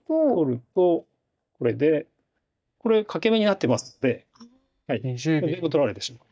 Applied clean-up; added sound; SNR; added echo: neural mask model DeepFilterNet 3.